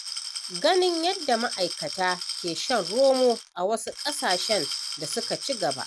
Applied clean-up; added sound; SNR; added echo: none; Glass; 7 dB; none.